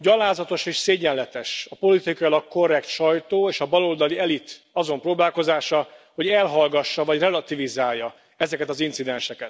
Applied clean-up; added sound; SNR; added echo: none; none; none; none.